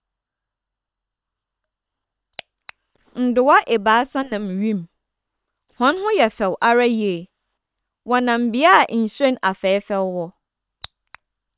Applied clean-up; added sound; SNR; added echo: neural separator model SepFormer WHAM!.